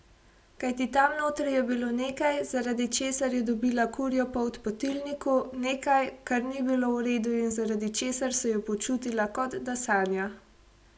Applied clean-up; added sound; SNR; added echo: none; none; none; none.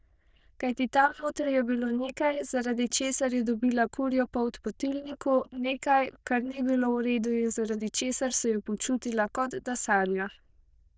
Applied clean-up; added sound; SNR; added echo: neural diffusion model UNIVERSE++.